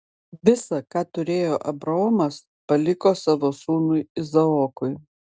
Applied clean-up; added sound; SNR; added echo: none; none; none; none.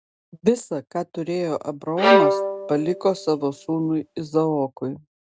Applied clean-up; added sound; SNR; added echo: none; Bowed string instrument; -2 dB; none.